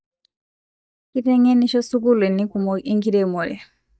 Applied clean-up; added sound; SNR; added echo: neural mask model DeepFilterNet 3.